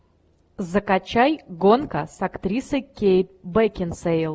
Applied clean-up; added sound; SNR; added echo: none; none; none; none.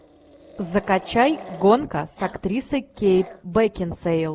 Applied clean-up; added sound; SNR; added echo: none; Growling; 20 dB; none.